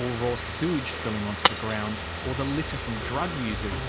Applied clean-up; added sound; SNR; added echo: none; Shatter + Car; 1 dB; none.